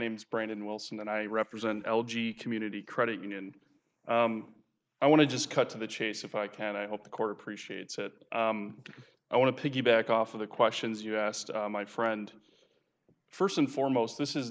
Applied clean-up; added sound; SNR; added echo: neural mask model Resemble Enhance denoiser.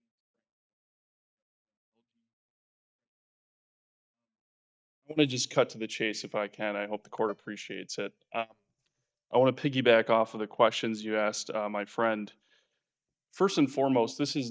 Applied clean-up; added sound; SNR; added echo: neural mask model DeepFilterNet 3.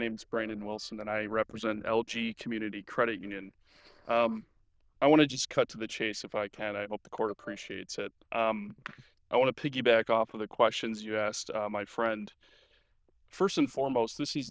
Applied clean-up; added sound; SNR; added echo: neural diffusion model UNIVERSE++.